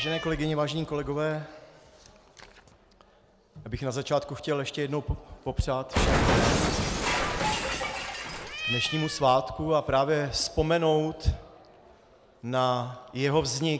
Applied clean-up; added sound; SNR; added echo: none; Cat; 4 dB; none.